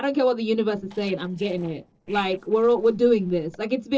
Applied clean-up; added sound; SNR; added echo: neural separator model SepFormer DNS4.